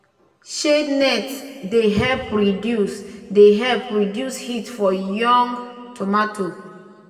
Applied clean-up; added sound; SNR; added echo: none; none; none; reverberation time 1.5 s.